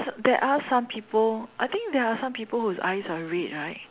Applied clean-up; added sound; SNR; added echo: none; none; none; none.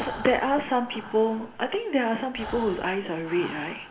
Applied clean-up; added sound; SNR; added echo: none; Breathing; 14 dB; reverberation time 2.8 s.